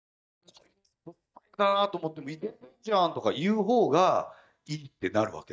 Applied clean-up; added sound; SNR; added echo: neural mask model DeepFilterNet 3.